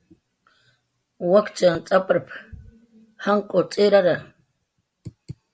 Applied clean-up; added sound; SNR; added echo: none; none; none; none.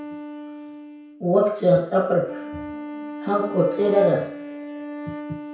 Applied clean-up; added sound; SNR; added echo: none; Wind instrument, woodwind instrument; 11 dB; reverberation time 0.6 s.